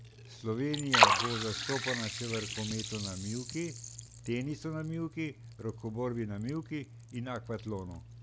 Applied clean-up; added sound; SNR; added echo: none; Liquid; -2 dB; none.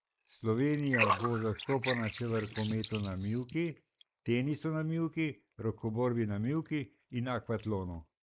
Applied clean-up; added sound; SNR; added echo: neural mask model Resemble Enhance denoiser.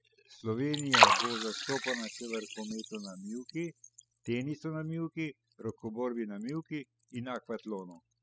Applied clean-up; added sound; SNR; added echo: classical method spectral subtraction.